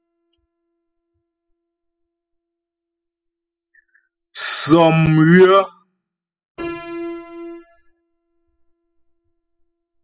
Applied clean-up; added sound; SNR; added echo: classical method spectral subtraction.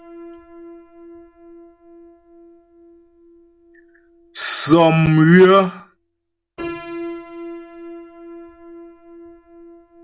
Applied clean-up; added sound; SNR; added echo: none; Piano; 17 dB; none.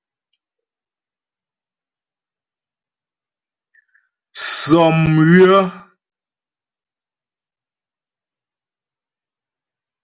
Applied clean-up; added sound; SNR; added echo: none; none; none; none.